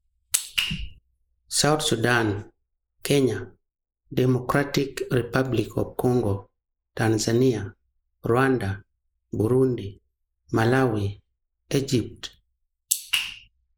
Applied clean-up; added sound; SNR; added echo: neural mask model Resemble Enhance denoiser.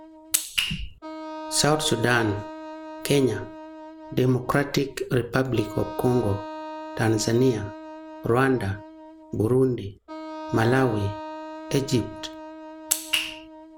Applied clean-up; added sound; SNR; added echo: none; Wind instrument, woodwind instrument; 13 dB; none.